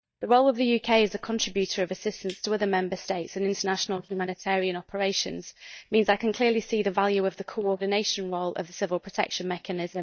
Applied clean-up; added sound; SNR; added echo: neural mask model DeepFilterNet 3.